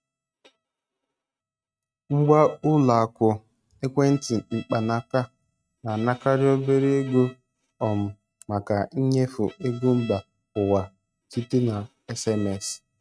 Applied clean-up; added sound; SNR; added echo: neural mask model RNNoise.